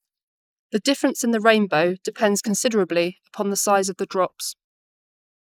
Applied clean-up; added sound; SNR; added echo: neural mask model Resemble Enhance denoiser.